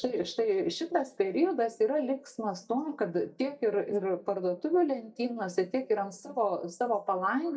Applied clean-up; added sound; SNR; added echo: neural mask model DeepFilterNet 3.